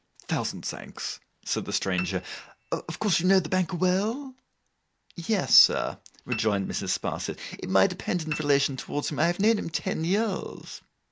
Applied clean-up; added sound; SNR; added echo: none; Piano; 15 dB; none.